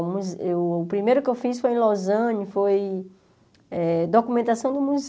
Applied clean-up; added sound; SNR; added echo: none; none; none; none.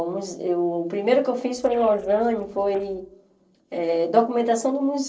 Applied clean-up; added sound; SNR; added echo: neural separator model SepFormer DNS4.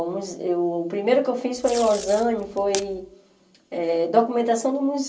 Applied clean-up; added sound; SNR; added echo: none; Packing tape, duct tape; 14 dB; reverberation time 0.3 s.